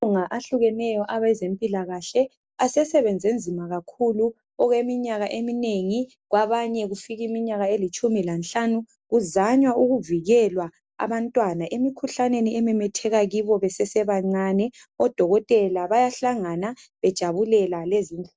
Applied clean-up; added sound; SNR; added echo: none; none; none; none.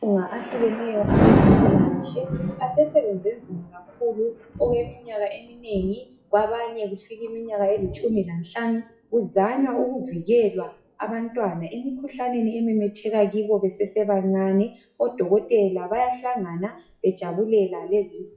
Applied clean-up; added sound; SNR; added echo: classical method WPE with log-MMSE.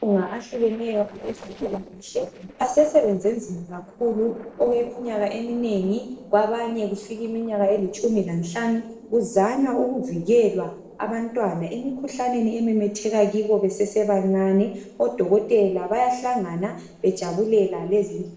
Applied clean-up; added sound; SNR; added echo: neural separator model SepFormer DNS4.